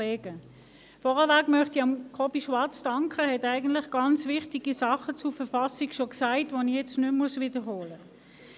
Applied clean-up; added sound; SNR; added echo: none; none; none; none.